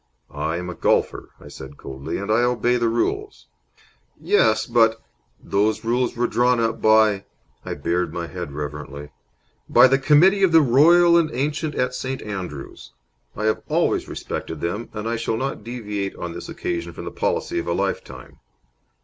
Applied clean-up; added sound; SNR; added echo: none; none; none; none.